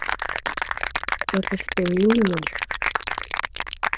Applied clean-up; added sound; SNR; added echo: neural diffusion model UNIVERSE++.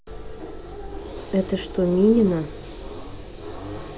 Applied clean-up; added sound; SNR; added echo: none; none; none; none.